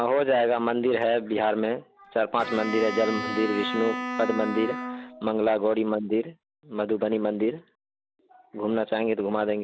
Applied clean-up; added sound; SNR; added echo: none; Bowed string instrument; 7 dB; none.